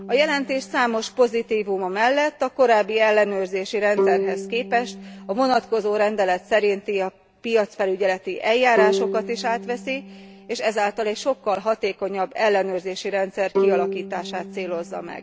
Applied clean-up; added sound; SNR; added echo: none; Bowed string instrument; 8 dB; none.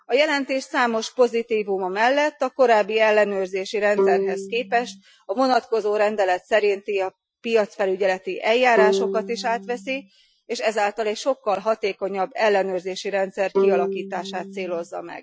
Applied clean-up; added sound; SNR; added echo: classical method Wiener filter.